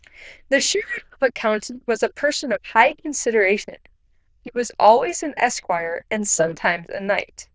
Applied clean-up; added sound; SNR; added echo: neural diffusion model UNIVERSE++.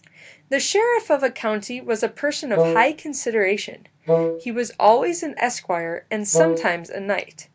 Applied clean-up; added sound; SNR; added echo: none; Wind instrument, woodwind instrument; 0 dB; none.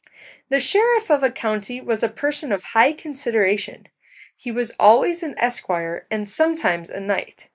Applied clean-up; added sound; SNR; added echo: neural mask model Resemble Enhance denoiser.